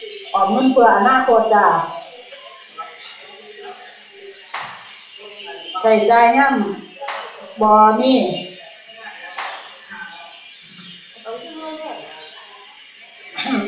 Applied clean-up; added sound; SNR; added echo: none; Clapping; 16 dB; reverberation time 0.5 s.